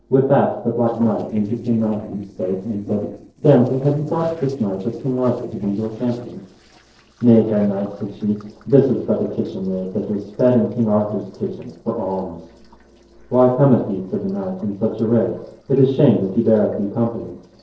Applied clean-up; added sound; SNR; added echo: neural separator model SepFormer DNS4.